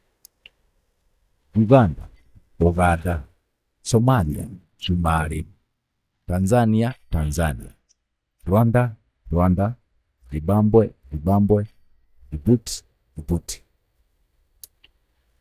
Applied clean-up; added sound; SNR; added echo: neural mask model DeepFilterNet 3.